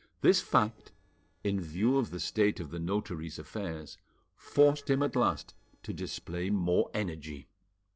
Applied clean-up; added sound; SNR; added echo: neural separator model SepFormer DNS4.